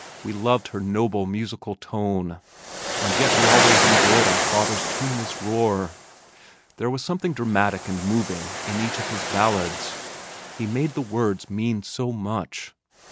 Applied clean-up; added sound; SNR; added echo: none; Waves, surf; 1 dB; none.